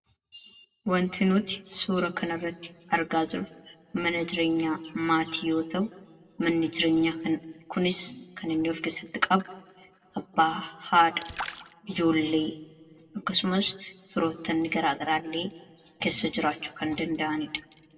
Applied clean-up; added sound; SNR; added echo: none; Splash, splatter; 14 dB; reverberation time 1.2 s.